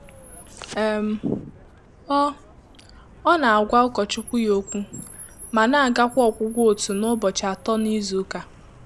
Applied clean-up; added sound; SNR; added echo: none; Car; 19 dB; none.